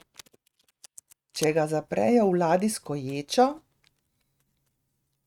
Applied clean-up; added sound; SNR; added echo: neural mask model RNNoise.